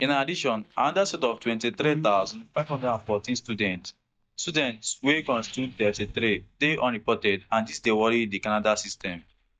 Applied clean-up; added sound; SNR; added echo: neural mask model DeepFilterNet 3.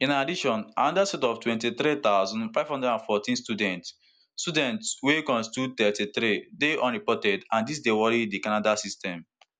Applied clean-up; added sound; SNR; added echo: none; none; none; none.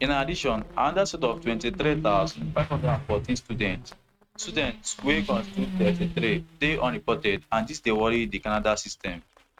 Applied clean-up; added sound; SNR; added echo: neural mask model RNNoise.